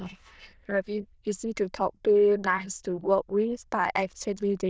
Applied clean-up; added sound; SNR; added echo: neural diffusion model UNIVERSE++.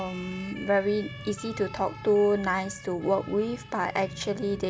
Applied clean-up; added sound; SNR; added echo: none; Siren; 18 dB; none.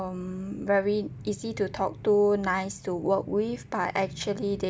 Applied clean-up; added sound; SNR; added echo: none; none; none; none.